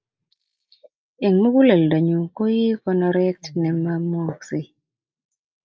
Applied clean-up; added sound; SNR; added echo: neural mask model Resemble Enhance denoiser.